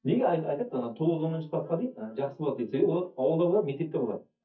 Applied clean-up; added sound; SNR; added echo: neural mask model DeepFilterNet 3.